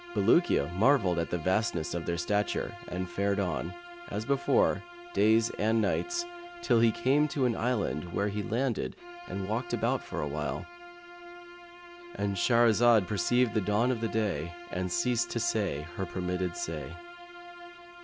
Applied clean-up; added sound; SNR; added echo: none; Bowed string instrument; 15 dB; none.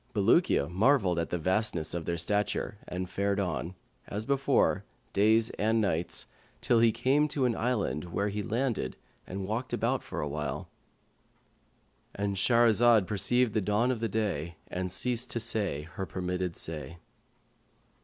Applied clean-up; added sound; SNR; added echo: none; none; none; none.